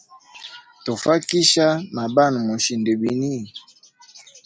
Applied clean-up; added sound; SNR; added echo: none; none; none; none.